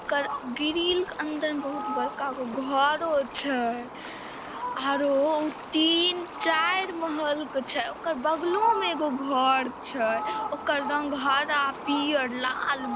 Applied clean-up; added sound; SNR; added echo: none; Fowl; 9 dB; none.